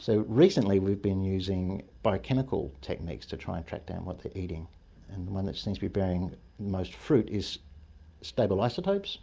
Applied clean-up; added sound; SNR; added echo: none; none; none; none.